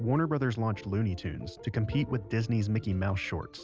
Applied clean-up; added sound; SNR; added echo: none; none; none; none.